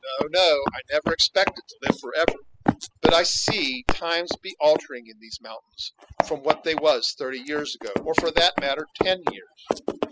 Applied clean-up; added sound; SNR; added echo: classical method spectral subtraction.